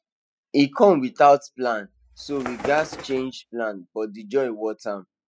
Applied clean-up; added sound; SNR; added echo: classical method spectral subtraction.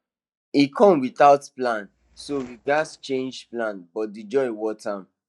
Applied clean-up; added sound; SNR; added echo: neural mask model DeepFilterNet 3.